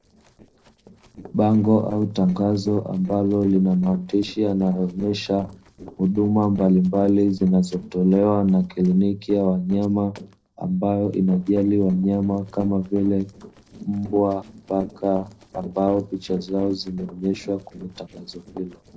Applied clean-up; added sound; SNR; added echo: neural separator model SepFormer DNS4.